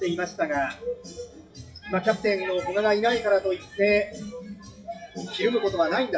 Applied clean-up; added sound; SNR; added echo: classical method WPE with log-MMSE.